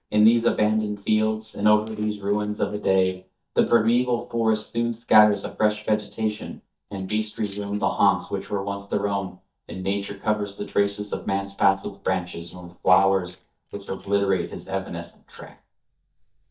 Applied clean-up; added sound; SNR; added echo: neural mask model DeepFilterNet 3.